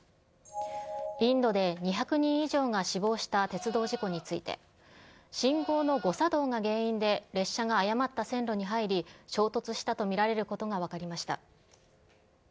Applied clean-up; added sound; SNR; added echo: none; Livestock, farm animals, working animals; 18 dB; none.